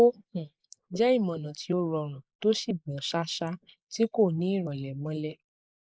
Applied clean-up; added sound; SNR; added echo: neural mask model Resemble Enhance denoiser.